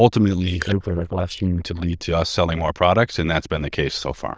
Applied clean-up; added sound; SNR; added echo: neural diffusion model UNIVERSE++.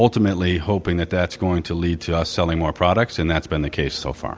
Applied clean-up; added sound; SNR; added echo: none; none; none; none.